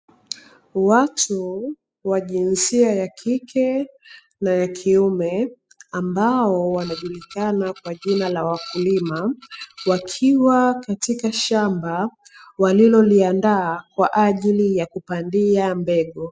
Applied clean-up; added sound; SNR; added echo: classical method spectral subtraction.